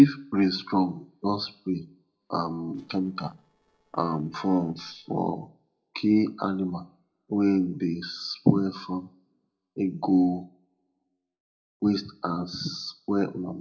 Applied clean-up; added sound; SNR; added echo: neural separator model SepFormer DNS4.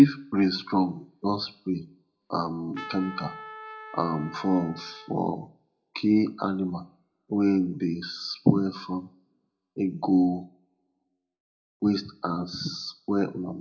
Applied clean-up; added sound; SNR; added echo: none; Trumpet; 15 dB; reverberation time 0.2 s.